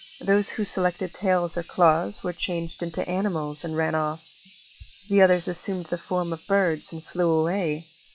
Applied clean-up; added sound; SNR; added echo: classical method log-MMSE.